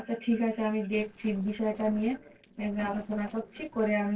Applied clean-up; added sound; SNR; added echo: neural separator model SepFormer DNS4.